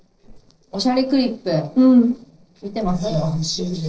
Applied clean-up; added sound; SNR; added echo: neural separator model SepFormer DNS4.